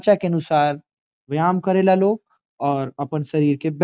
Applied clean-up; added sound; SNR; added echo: none; none; none; none.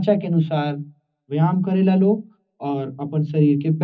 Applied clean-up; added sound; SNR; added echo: none; none; none; reverberation time 0.4 s.